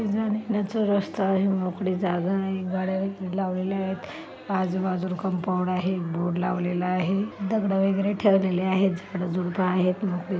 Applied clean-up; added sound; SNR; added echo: none; none; none; none.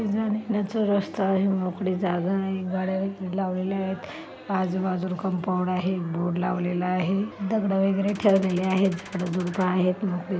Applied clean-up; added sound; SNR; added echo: none; Gunshot, gunfire; 20 dB; none.